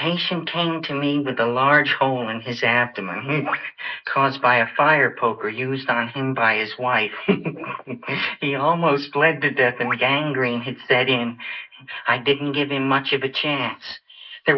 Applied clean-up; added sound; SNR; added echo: neural mask model Resemble Enhance denoiser.